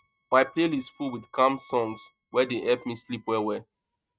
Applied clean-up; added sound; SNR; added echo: neural mask model RNNoise.